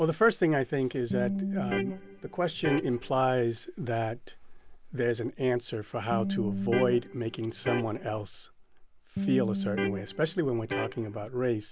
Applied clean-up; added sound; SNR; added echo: none; Electric guitar; 3 dB; none.